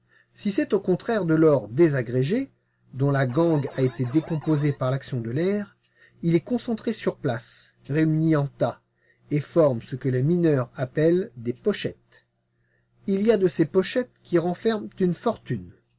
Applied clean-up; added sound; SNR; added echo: none; Alarm; 19 dB; none.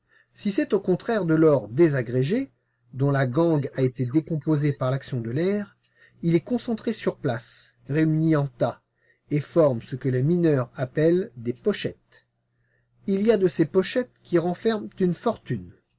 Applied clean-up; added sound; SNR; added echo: neural mask model Resemble Enhance denoiser.